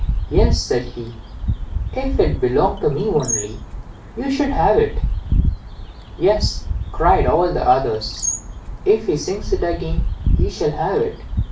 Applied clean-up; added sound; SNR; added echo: none; Bird; 2 dB; reverberation time 0.3 s.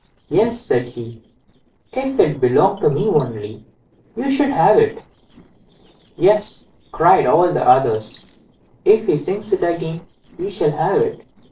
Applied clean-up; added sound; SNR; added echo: neural separator model SepFormer DNS4.